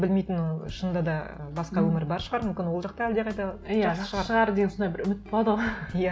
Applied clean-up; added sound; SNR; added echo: none; none; none; none.